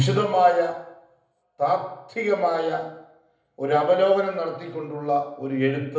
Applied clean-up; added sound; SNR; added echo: none; none; none; reverberation time 0.8 s.